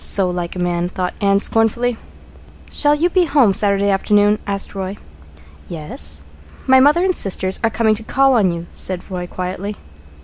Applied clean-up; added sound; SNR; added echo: none; none; none; none.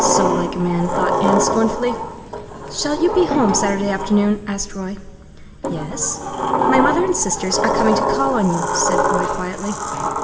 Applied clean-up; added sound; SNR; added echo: none; Sliding door; 1 dB; reverberation time 1.5 s.